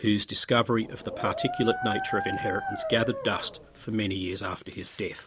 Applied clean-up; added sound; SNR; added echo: none; Dog; 5 dB; none.